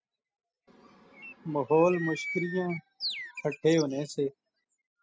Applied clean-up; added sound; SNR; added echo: classical method spectral subtraction.